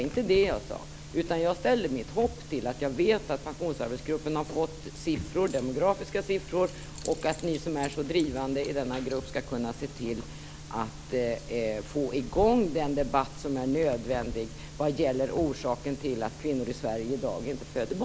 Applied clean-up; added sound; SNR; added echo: none; Keys jangling; 18 dB; none.